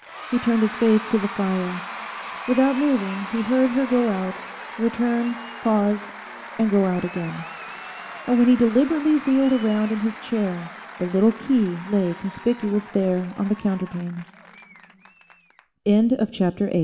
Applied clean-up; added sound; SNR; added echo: none; Applause / Crowd / Cheering; 14 dB; reverberation time 1.4 s.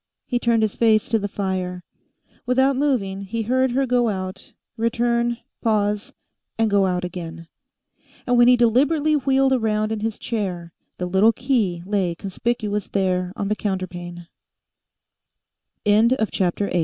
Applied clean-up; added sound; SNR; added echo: none; none; none; none.